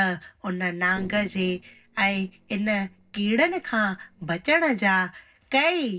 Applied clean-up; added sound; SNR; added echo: neural separator model SepFormer DNS4.